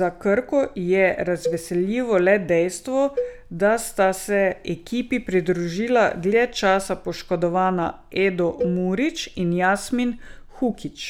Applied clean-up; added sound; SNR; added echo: none; Cowbell; 12 dB; none.